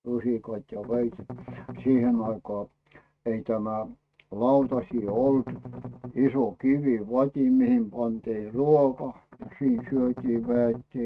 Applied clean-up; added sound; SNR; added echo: neural mask model RNNoise.